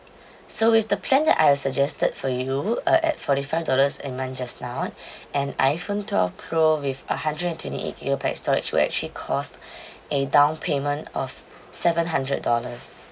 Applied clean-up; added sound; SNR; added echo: none; none; none; none.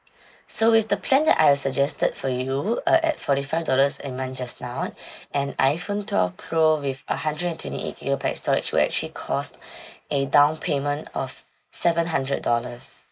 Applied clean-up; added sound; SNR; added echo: neural mask model Resemble Enhance denoiser.